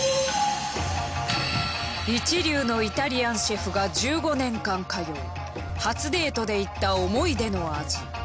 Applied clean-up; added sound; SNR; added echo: none; none; none; none.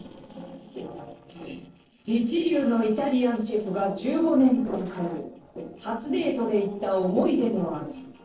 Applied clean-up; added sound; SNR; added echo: neural separator model SepFormer DNS4.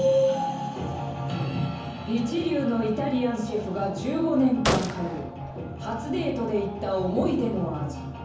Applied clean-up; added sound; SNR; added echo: none; Gunshot, gunfire; 7 dB; reverberation time 0.7 s.